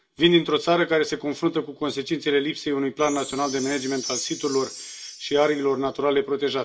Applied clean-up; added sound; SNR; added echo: none; Chime; 13 dB; reverberation time 0.2 s.